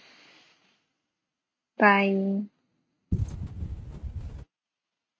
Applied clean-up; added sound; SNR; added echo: neural mask model RNNoise.